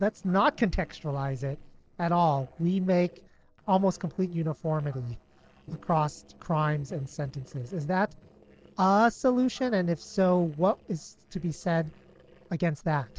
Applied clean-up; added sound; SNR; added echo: neural separator model SepFormer DNS4.